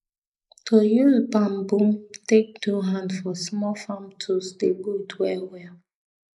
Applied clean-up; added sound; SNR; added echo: neural mask model Resemble Enhance denoiser.